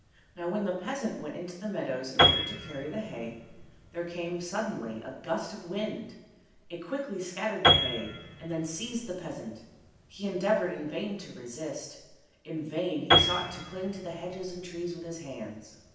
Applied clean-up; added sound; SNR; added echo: none; Piano; -2 dB; reverberation time 0.9 s.